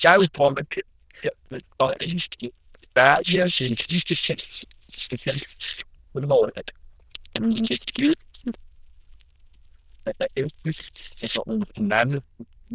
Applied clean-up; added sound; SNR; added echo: neural diffusion model UNIVERSE++.